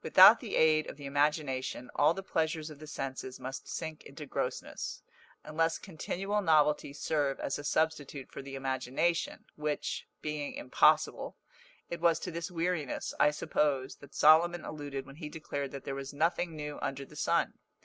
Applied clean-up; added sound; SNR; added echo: none; none; none; none.